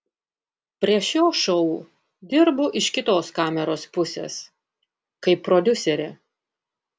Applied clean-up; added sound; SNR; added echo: none; none; none; none.